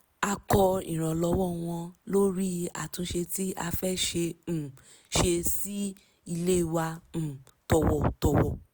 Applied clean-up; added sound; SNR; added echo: none; none; none; none.